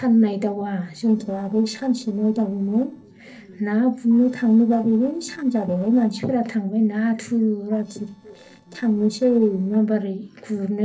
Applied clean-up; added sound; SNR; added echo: neural separator model SepFormer DNS4.